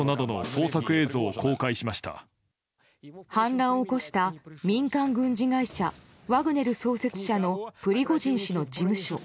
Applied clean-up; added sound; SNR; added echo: none; Snare drum; 19 dB; none.